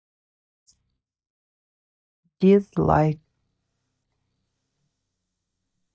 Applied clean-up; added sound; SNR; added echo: neural mask model DeepFilterNet 3.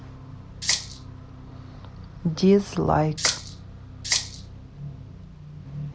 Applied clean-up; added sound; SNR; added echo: none; Rattle (instrument); 0 dB; none.